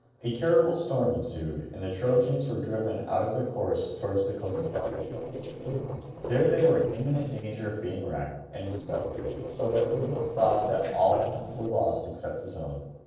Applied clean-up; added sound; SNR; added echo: neural separator model SepFormer DNS4.